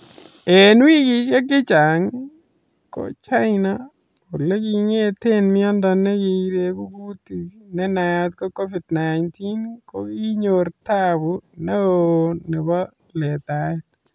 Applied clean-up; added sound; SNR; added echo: none; none; none; none.